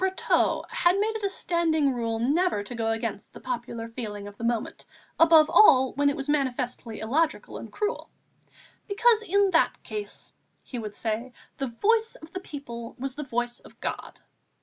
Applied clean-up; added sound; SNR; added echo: none; none; none; none.